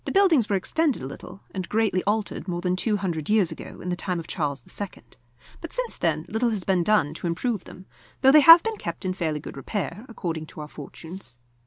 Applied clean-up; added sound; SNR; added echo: none; none; none; none.